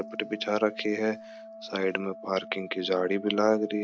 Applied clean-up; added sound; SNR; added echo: none; Organ; 15 dB; none.